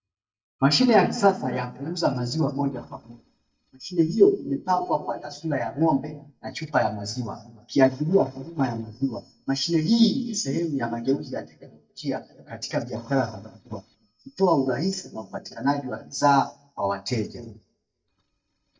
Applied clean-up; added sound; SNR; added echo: neural mask model DeepFilterNet 3.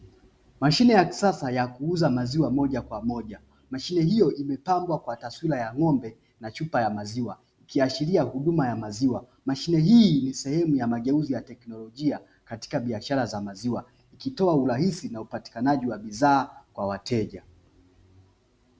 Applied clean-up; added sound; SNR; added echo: none; none; none; none.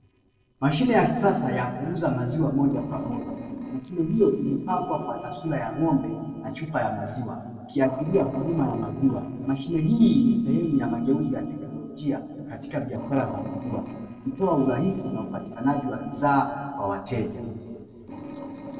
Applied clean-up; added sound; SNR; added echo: neural separator model SepFormer DNS4.